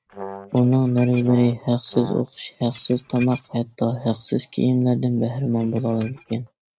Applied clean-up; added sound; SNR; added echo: neural mask model RNNoise.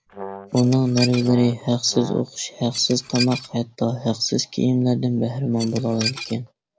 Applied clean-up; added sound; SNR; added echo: none; Dishes, pots, and pans / Glass + Brass instrument; 11 dB; none.